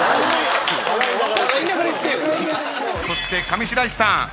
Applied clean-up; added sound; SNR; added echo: none; none; none; none.